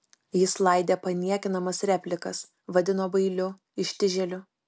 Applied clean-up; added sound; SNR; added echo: none; none; none; none.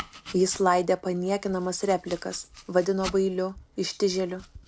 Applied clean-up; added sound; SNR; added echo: none; Domestic sounds, home sounds; 18 dB; none.